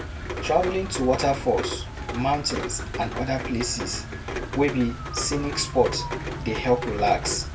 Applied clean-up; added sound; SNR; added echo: none; Rain; 5 dB; reverberation time 0.2 s.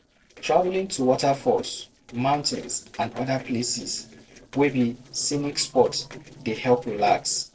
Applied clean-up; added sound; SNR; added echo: neural separator model SepFormer DNS4.